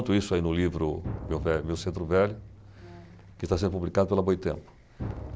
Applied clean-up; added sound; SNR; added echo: none; Drum; 13 dB; none.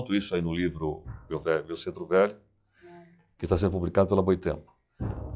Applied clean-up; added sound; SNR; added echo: classical method log-MMSE.